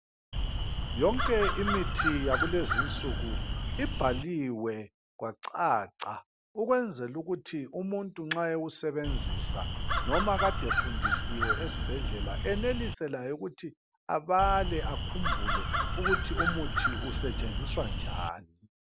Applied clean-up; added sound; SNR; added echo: none; Crow; -3 dB; none.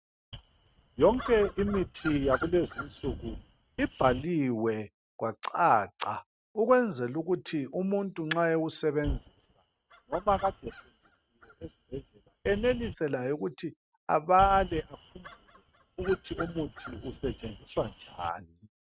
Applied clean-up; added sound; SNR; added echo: neural mask model RNNoise.